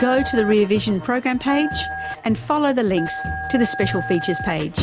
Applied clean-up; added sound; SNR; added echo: none; Telephone; 10 dB; none.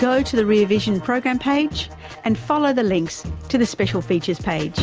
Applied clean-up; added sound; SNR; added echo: none; none; none; none.